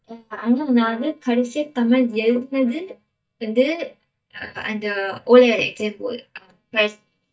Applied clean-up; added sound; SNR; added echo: neural mask model DeepFilterNet 3.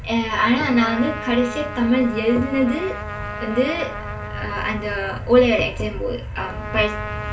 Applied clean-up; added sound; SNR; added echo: none; Trumpet; 12 dB; reverberation time 0.2 s.